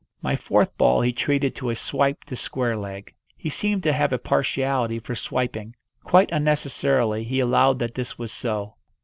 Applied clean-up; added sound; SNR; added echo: none; none; none; none.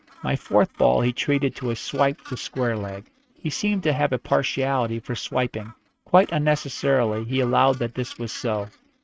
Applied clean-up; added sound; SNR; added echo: neural mask model RNNoise.